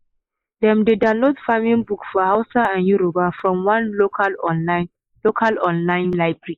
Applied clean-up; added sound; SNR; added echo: neural mask model Resemble Enhance denoiser.